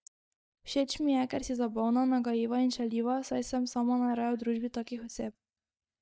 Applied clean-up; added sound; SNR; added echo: neural mask model DeepFilterNet 3.